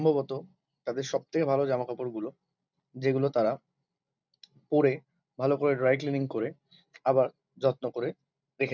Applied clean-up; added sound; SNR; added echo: none; none; none; none.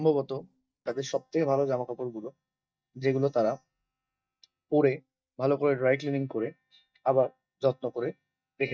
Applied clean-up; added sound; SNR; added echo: neural mask model DeepFilterNet 3.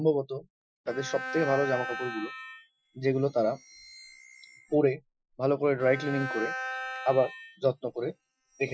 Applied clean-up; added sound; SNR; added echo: classical method Wiener filter.